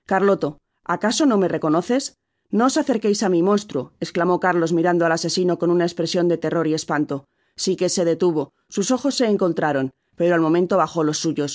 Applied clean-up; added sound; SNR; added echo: none; none; none; none.